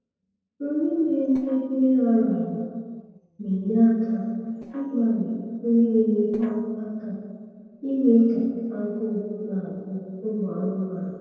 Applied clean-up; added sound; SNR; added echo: neural separator model SepFormer DNS4.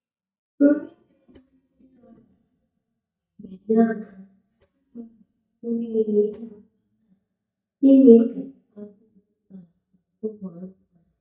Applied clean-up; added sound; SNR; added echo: neural mask model DeepFilterNet 3.